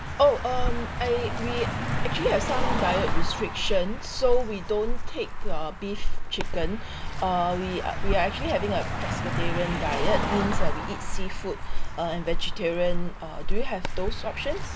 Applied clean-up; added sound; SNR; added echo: none; Car passing by; -3 dB; none.